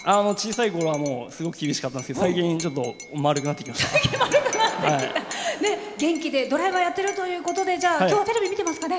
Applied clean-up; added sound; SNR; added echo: none; Cutlery, silverware / Dishes, pots, and pans / Chink, clink; 17 dB; none.